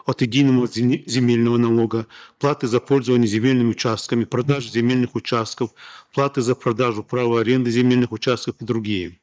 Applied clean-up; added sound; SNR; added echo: neural mask model DeepFilterNet 3.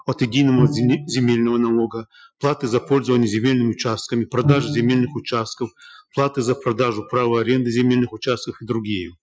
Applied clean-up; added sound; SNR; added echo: classical method Wiener filter.